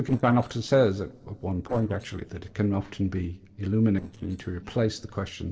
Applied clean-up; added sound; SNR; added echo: neural separator model SepFormer DNS4.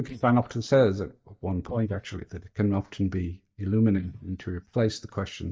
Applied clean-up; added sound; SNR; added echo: neural mask model DeepFilterNet 3.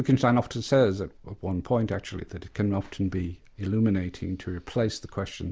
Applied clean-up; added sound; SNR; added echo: none; none; none; none.